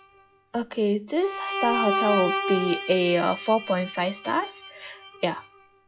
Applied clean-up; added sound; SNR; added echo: classical method log-MMSE.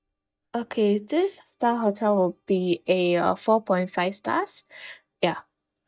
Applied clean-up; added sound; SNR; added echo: neural mask model DeepFilterNet 3.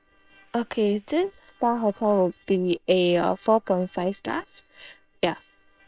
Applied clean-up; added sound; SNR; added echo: neural separator model SepFormer WHAM!.